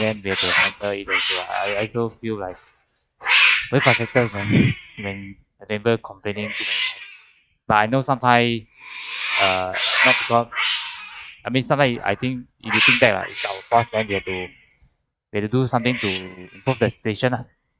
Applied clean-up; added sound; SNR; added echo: neural mask model RNNoise.